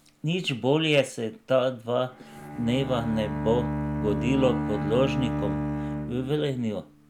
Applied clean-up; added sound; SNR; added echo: none; Bowed string instrument; 5 dB; none.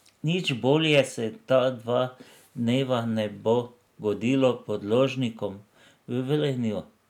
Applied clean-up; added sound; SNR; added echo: none; none; none; none.